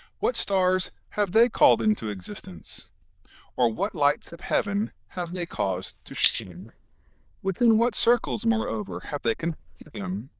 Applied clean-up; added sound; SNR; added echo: neural diffusion model UNIVERSE++.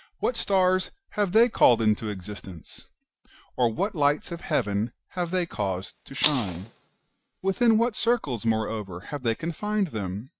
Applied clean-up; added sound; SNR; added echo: neural mask model RNNoise.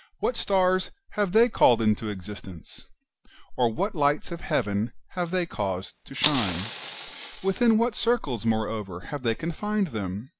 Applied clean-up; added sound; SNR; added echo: none; Fire; 5 dB; none.